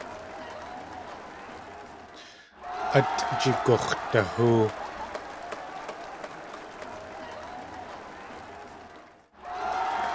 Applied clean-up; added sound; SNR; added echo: none; Crowd; 3 dB; none.